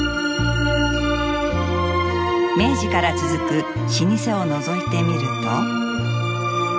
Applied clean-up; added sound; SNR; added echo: none; none; none; none.